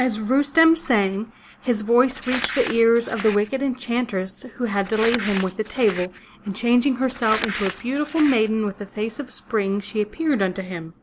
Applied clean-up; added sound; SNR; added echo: none; Crumpling, crinkling; 11 dB; none.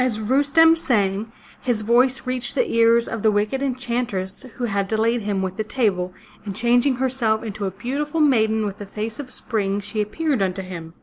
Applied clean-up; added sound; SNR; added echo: none; none; none; none.